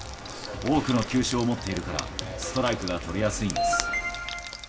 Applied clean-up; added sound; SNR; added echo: none; Frying (food); 12 dB; reverberation time 0.2 s.